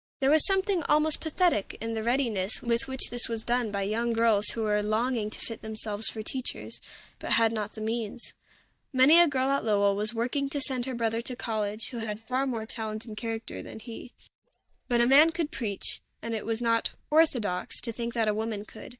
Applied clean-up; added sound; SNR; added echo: neural mask model DeepFilterNet 3.